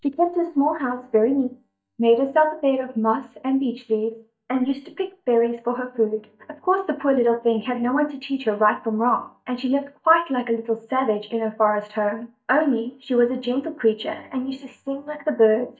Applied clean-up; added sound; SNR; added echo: neural mask model DeepFilterNet 3.